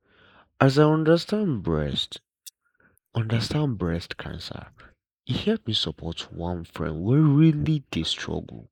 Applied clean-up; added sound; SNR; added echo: neural mask model Resemble Enhance denoiser.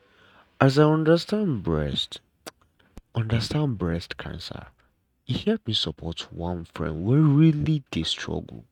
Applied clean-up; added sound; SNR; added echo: neural mask model RNNoise.